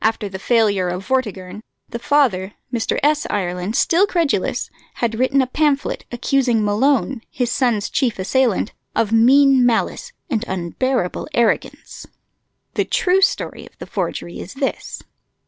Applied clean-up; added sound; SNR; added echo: none; none; none; none.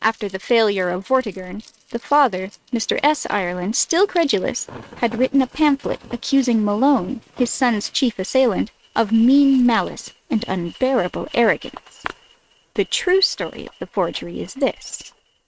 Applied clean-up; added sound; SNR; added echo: neural mask model RNNoise.